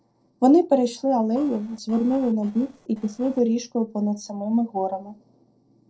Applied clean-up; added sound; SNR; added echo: neural separator model SepFormer DNS4.